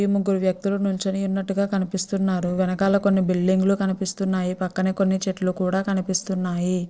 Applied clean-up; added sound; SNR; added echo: neural separator model SepFormer DNS4.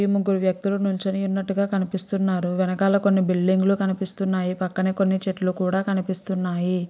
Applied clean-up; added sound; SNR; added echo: none; none; none; none.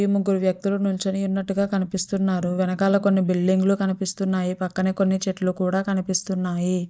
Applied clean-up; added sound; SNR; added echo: neural mask model DeepFilterNet 3.